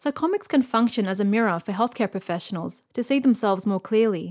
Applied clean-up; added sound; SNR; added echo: none; none; none; none.